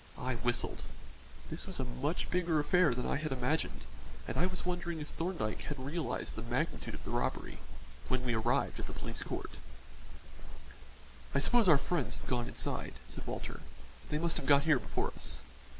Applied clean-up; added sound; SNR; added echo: none; none; none; none.